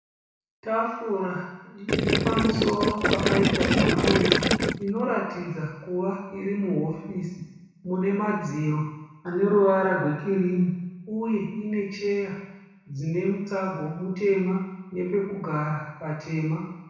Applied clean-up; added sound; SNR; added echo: none; Gurgling; -4 dB; reverberation time 1.0 s.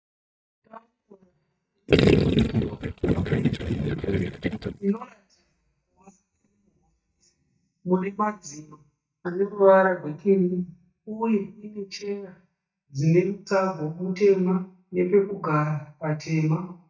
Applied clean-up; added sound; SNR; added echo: neural mask model DeepFilterNet 3.